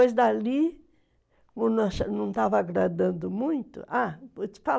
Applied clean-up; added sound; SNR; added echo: none; none; none; none.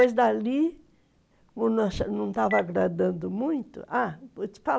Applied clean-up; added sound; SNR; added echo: none; Telephone; 18 dB; none.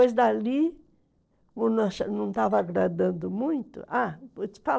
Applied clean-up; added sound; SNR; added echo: neural separator model SepFormer DNS4.